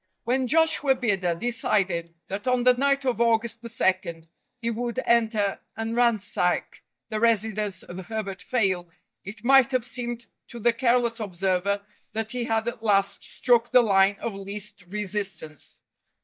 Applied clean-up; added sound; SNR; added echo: neural mask model DeepFilterNet 3.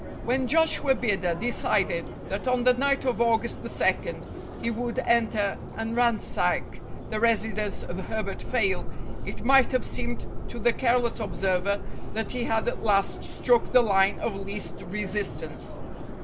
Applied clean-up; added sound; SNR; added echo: none; Subway, metro, underground; 4 dB; none.